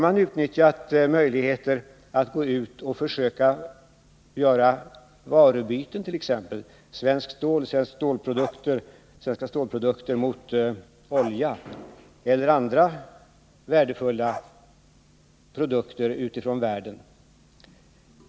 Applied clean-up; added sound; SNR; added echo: none; Bark; 17 dB; none.